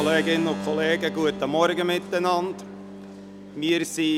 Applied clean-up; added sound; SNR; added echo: none; Keyboard (musical); 10 dB; none.